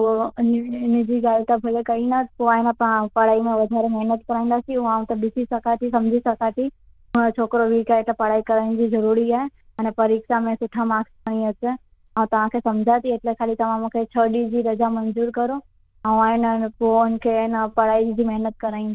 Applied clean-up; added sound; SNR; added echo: neural diffusion model UNIVERSE++.